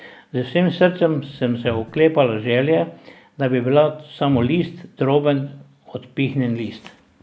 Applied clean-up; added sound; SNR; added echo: none; Breathing; 15 dB; none.